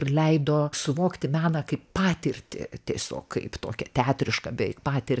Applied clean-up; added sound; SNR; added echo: none; none; none; none.